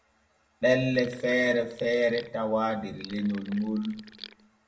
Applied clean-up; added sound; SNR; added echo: none; Sink (filling or washing); 19 dB; reverberation time 0.6 s.